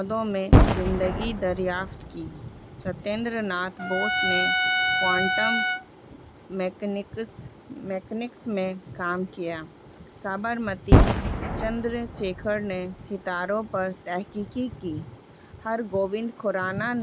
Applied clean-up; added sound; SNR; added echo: none; Boom + Trumpet; -5 dB; none.